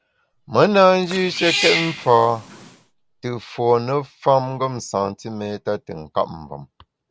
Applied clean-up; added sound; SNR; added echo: none; Cat; 7 dB; none.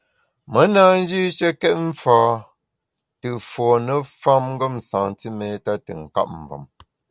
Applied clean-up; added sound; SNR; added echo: none; none; none; none.